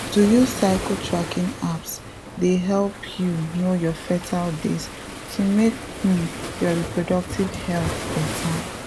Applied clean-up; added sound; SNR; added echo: none; Waves, surf; 9 dB; none.